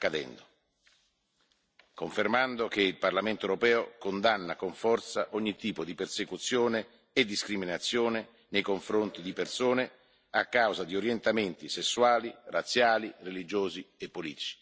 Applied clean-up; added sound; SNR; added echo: none; none; none; none.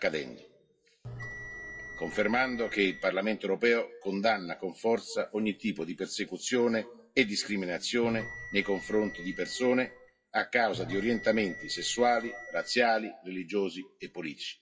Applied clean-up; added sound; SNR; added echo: classical method WPE with log-MMSE.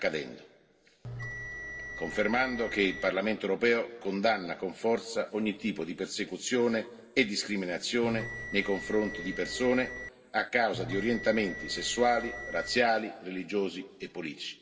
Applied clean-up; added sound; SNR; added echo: none; Bell; 9 dB; reverberation time 2.0 s.